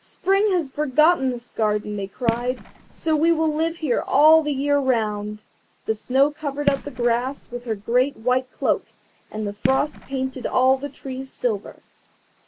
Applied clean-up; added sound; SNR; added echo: none; Fireworks; 10 dB; none.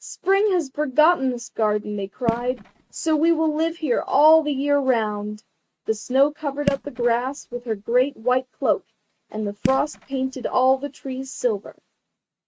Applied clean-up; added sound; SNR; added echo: neural mask model RNNoise.